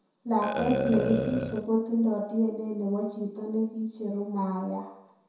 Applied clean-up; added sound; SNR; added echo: none; Burping, eructation; 5 dB; reverberation time 0.7 s.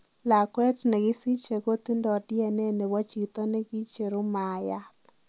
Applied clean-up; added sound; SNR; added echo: none; none; none; none.